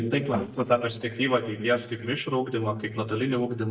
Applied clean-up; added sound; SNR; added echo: neural mask model DeepFilterNet 3.